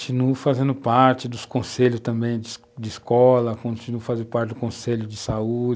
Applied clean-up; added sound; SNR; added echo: none; none; none; none.